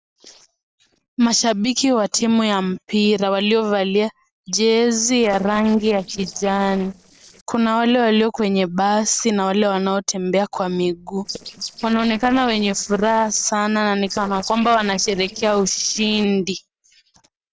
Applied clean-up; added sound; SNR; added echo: neural separator model SepFormer DNS4.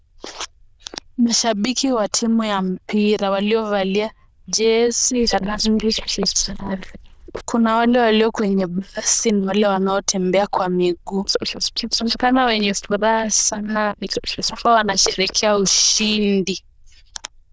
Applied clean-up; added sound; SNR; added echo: neural diffusion model UNIVERSE++.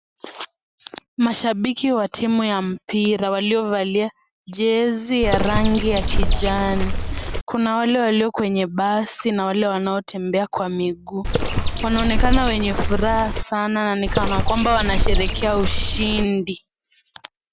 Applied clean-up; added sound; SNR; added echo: none; Bird; -2 dB; none.